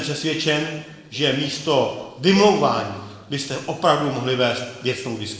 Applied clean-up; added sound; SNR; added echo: neural separator model SepFormer DNS4.